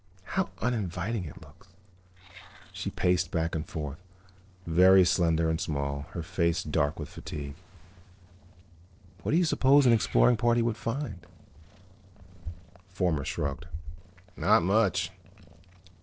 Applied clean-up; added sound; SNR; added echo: neural separator model SepFormer DNS4.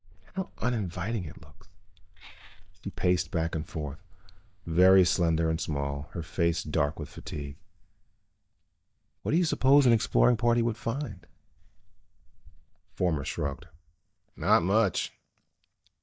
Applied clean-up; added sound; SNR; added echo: neural mask model DeepFilterNet 3.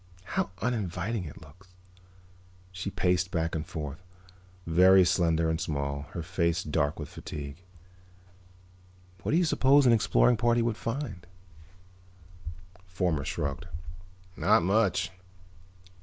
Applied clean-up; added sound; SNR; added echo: none; none; none; none.